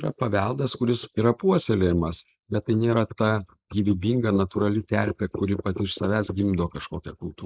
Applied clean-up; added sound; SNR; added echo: neural mask model Resemble Enhance denoiser.